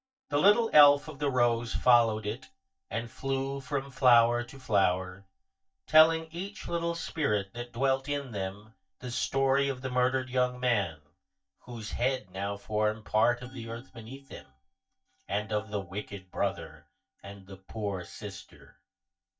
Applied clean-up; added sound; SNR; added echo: neural mask model DeepFilterNet 3.